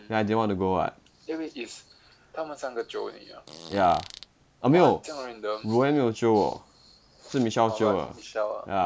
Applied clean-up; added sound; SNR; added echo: none; Fart; 18 dB; none.